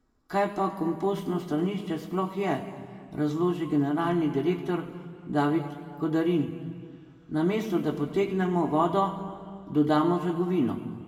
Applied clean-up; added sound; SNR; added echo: none; none; none; reverberation time 1.8 s.